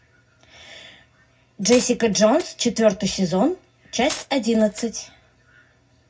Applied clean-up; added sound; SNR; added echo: none; Glass; 14 dB; reverberation time 0.4 s.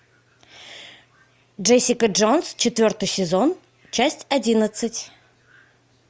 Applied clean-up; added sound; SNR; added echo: none; none; none; none.